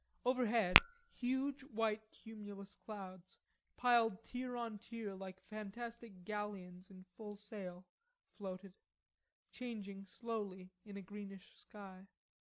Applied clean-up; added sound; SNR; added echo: none; Tap / Glass; -5 dB; none.